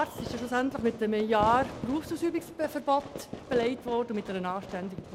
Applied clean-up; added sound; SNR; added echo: none; Fireworks; 11 dB; none.